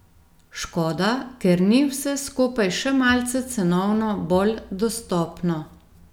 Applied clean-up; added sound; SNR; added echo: none; none; none; none.